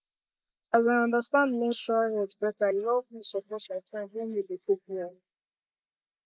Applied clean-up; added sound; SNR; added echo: neural mask model Resemble Enhance denoiser.